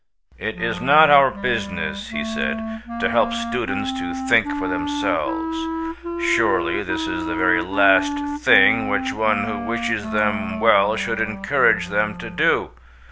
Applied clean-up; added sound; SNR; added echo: none; Wind instrument, woodwind instrument; 6 dB; none.